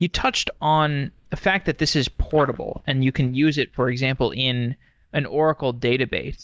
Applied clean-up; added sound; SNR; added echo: neural mask model DeepFilterNet 3.